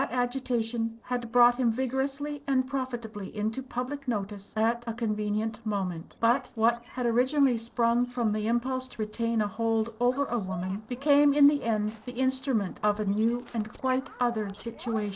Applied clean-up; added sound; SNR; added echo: neural separator model SepFormer DNS4.